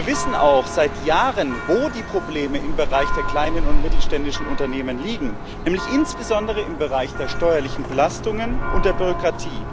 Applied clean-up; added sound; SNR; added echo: none; Church bell; -1 dB; none.